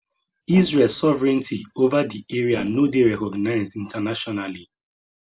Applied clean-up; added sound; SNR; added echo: neural separator model SepFormer DNS4.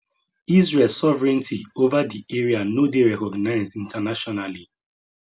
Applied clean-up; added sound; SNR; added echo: none; none; none; none.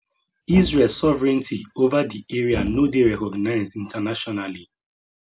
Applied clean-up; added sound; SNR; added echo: none; Thump, thud; 11 dB; none.